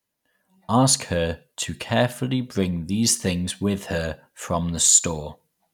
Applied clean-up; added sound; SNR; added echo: none; none; none; none.